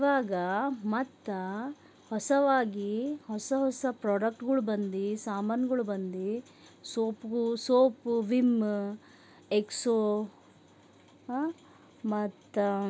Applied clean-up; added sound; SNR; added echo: none; none; none; none.